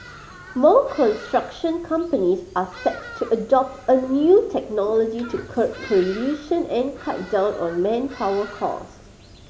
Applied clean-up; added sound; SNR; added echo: none; Bird vocalization, bird call, bird song; 20 dB; none.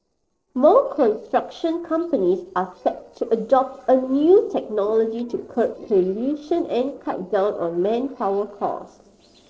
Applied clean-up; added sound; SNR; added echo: neural separator model SepFormer DNS4.